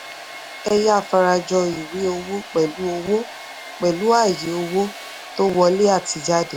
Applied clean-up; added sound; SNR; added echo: none; Domestic sounds, home sounds; 15 dB; none.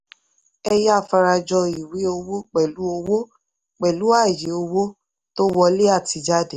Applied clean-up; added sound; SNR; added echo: none; none; none; none.